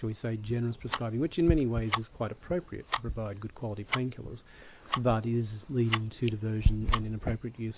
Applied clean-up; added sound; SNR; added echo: none; Tick-tock; 3 dB; none.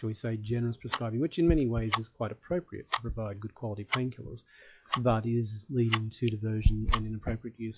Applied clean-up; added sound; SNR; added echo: classical method log-MMSE.